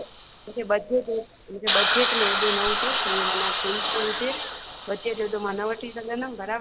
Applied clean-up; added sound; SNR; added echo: none; Hiss; -1 dB; none.